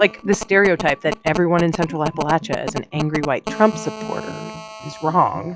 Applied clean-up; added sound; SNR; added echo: classical method log-MMSE.